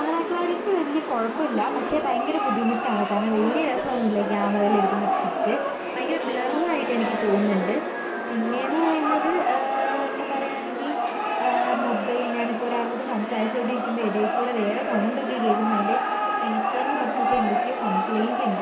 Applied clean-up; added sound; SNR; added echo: none; Cricket; -4 dB; reverberation time 0.8 s.